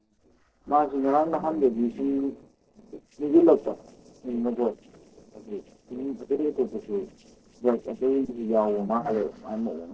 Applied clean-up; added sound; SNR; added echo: neural separator model SepFormer DNS4.